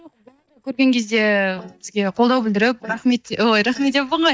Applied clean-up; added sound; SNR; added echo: neural mask model DeepFilterNet 3.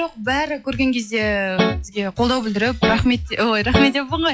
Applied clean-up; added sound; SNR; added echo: classical method log-MMSE.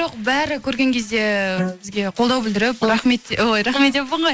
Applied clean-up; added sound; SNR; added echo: neural mask model Resemble Enhance denoiser.